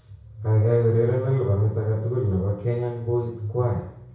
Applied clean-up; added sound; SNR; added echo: none; none; none; reverberation time 0.6 s.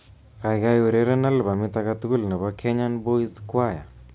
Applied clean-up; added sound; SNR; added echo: none; none; none; none.